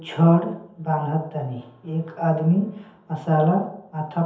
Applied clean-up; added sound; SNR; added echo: none; none; none; reverberation time 0.8 s.